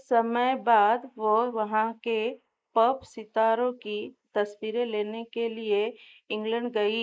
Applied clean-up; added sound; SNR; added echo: neural mask model Resemble Enhance denoiser.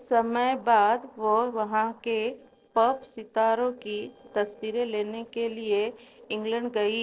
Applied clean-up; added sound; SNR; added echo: neural separator model SepFormer DNS4.